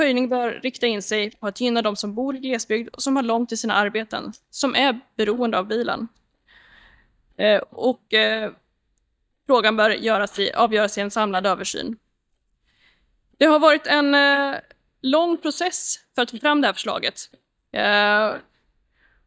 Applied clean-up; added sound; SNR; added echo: neural mask model DeepFilterNet 3.